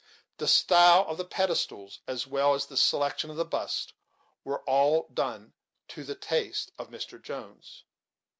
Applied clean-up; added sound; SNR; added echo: none; none; none; none.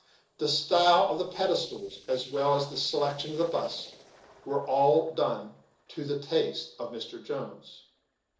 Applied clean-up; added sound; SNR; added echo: neural separator model SepFormer DNS4.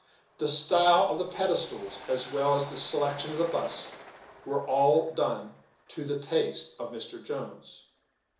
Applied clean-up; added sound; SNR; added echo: none; Train; 20 dB; reverberation time 0.7 s.